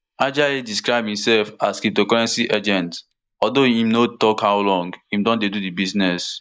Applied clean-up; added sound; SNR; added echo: neural mask model Resemble Enhance denoiser.